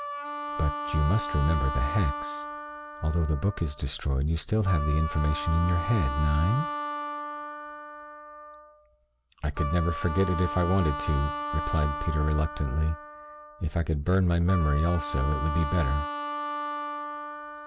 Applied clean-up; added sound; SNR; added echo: none; Wind instrument, woodwind instrument; 7 dB; none.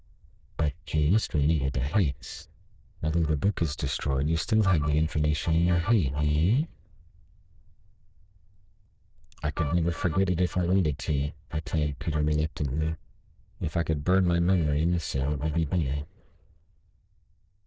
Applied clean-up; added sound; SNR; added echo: neural diffusion model UNIVERSE++.